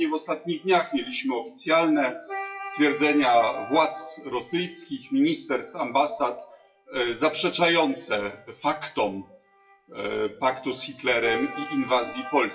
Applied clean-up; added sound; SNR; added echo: classical method WPE with log-MMSE.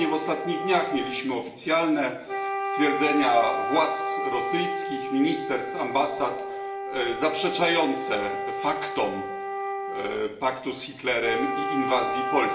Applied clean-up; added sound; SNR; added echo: none; Wind instrument, woodwind instrument; 4 dB; reverberation time 0.8 s.